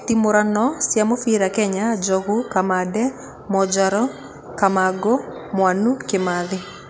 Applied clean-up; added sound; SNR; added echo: none; none; none; none.